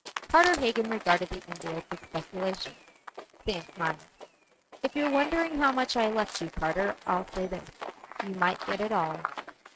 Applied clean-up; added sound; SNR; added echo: neural mask model RNNoise.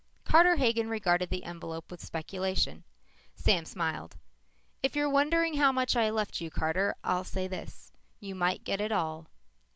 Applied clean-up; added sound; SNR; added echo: none; none; none; none.